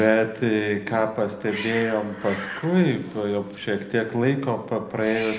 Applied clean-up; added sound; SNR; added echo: none; Hiss; 16 dB; reverberation time 0.9 s.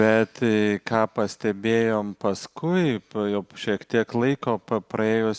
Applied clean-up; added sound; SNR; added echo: none; none; none; none.